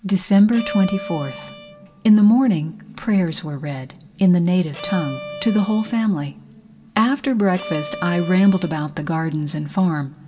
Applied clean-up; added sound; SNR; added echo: none; Bowed string instrument; 14 dB; reverberation time 1.7 s.